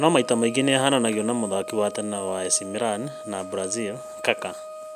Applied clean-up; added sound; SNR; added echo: none; Wind instrument, woodwind instrument; 13 dB; none.